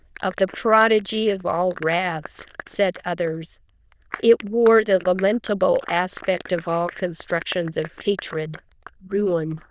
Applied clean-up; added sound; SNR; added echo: neural diffusion model UNIVERSE++.